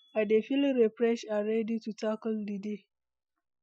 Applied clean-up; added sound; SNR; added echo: classical method Wiener filter.